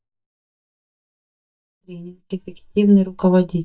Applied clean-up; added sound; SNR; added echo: neural mask model DeepFilterNet 3.